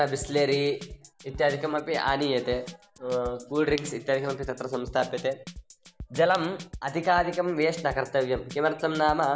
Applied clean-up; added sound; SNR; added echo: none; Drum kit; 17 dB; none.